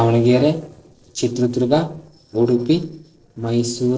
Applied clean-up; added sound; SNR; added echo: neural separator model SepFormer DNS4.